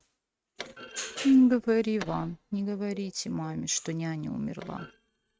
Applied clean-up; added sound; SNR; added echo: neural mask model RNNoise.